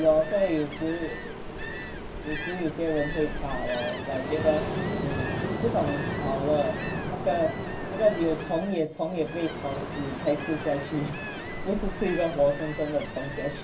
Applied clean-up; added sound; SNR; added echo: none; Ocean; 4 dB; reverberation time 0.3 s.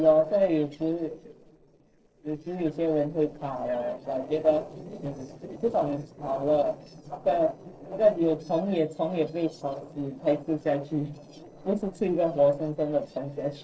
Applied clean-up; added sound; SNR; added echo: neural separator model SepFormer DNS4.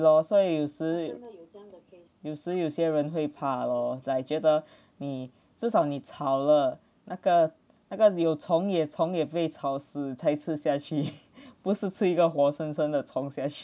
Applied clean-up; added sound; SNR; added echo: none; none; none; none.